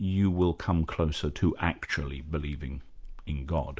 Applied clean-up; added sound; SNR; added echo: none; none; none; none.